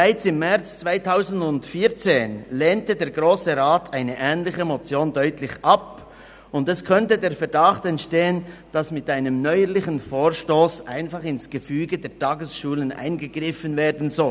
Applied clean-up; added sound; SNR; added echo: none; none; none; none.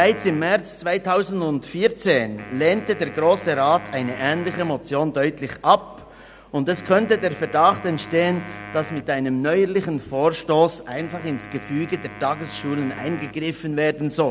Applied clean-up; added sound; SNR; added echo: none; Wind instrument, woodwind instrument; 18 dB; none.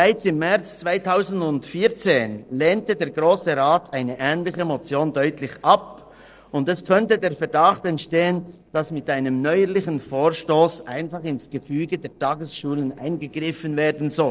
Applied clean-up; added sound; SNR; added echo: neural separator model SepFormer DNS4.